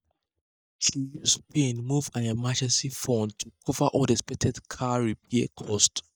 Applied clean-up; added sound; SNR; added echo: neural mask model DeepFilterNet 3.